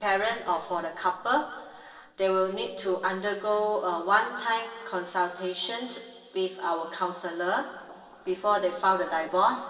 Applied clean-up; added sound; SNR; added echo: neural separator model SepFormer DNS4.